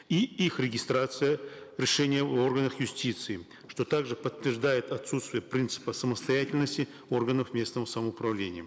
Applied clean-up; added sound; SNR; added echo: none; none; none; none.